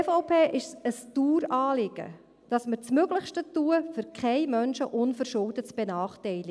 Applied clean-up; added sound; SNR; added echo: none; none; none; none.